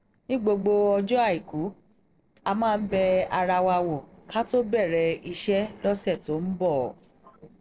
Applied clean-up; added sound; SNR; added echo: neural separator model SepFormer DNS4.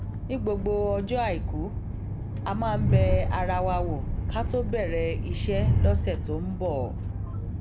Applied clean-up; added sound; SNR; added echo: none; Train; -3 dB; none.